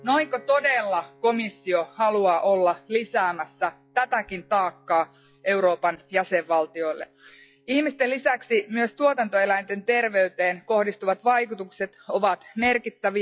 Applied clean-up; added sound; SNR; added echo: classical method log-MMSE.